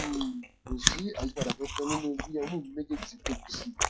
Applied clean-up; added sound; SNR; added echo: classical method log-MMSE.